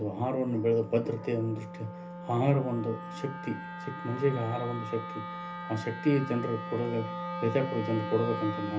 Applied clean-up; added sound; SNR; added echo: none; Wind instrument, woodwind instrument; 8 dB; reverberation time 0.3 s.